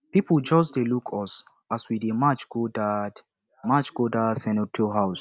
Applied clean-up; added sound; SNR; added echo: none; none; none; none.